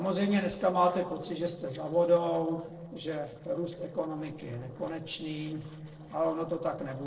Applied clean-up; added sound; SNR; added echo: neural separator model SepFormer DNS4.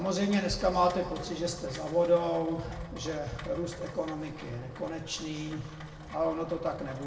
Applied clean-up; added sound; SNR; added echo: none; Rain; 17 dB; reverberation time 1.9 s.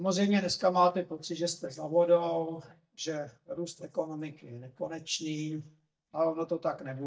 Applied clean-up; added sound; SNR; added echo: neural mask model DeepFilterNet 3.